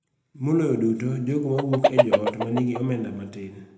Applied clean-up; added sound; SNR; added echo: none; Chicken, rooster; -1 dB; reverberation time 0.7 s.